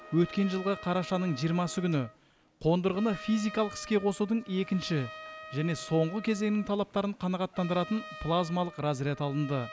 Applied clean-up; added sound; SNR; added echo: none; Trumpet; 17 dB; none.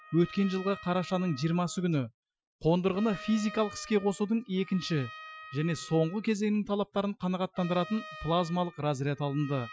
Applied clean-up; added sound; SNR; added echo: classical method Wiener filter.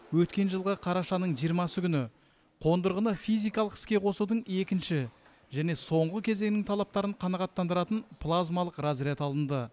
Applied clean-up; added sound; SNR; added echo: none; none; none; none.